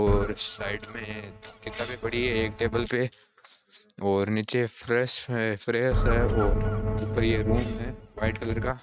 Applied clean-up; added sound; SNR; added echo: neural mask model RNNoise.